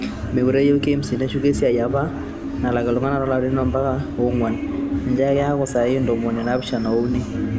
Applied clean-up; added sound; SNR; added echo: none; Bark; 17 dB; none.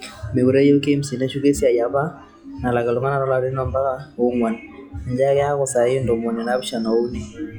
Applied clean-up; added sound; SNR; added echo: classical method log-MMSE.